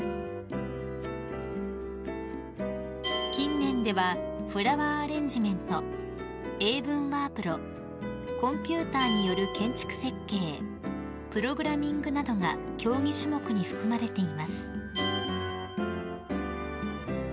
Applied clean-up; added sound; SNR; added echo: none; Glass; 3 dB; none.